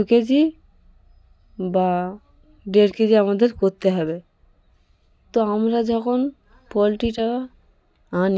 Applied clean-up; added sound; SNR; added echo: none; none; none; none.